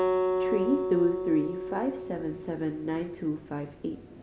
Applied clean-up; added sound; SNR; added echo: none; Acoustic guitar; 1 dB; none.